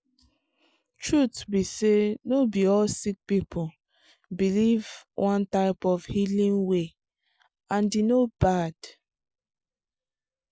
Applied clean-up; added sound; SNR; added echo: none; none; none; none.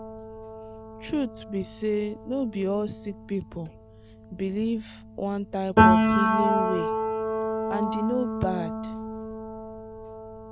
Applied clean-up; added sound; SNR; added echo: none; Piano; -3 dB; none.